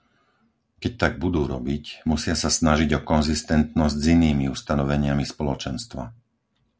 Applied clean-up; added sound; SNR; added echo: none; none; none; none.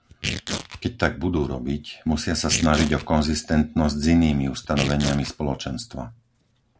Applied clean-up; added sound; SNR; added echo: none; Tearing; 11 dB; none.